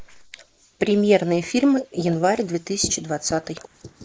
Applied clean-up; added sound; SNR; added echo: neural mask model Resemble Enhance denoiser.